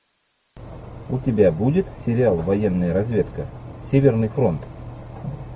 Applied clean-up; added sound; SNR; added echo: none; none; none; none.